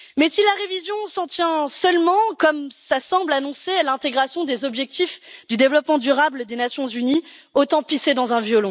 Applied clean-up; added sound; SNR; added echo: none; none; none; none.